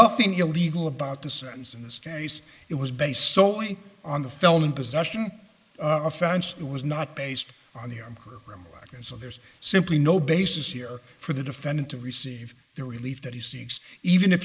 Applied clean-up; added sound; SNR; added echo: neural mask model Resemble Enhance denoiser.